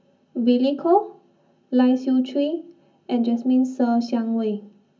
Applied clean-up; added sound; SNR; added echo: none; none; none; reverberation time 0.3 s.